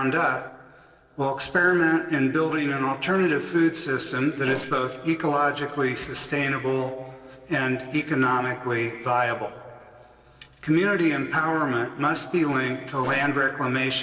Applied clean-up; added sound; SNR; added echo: neural separator model SepFormer DNS4.